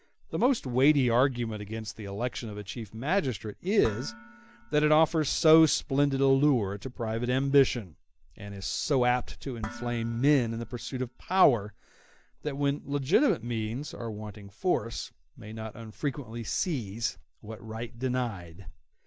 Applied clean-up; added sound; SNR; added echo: none; Dishes, pots, and pans; 19 dB; none.